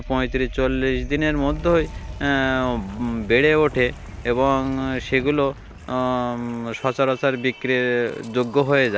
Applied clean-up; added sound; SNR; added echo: none; Wind; 13 dB; none.